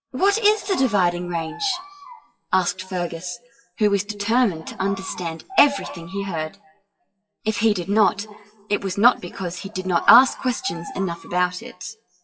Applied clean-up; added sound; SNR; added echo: classical method WPE with log-MMSE.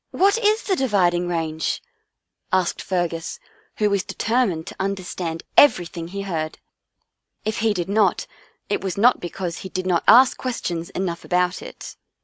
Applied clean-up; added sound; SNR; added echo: none; none; none; none.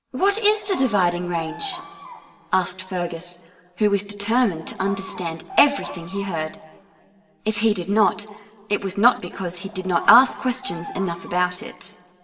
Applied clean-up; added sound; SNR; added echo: none; Bird vocalization, bird call, bird song; 15 dB; reverberation time 2.3 s.